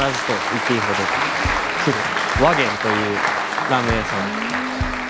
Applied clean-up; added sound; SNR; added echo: none; Applause; -1 dB; none.